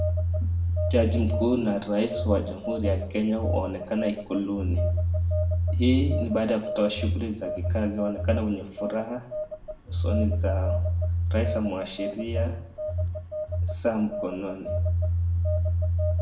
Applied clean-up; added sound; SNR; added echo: none; Telephone; -2 dB; reverberation time 0.7 s.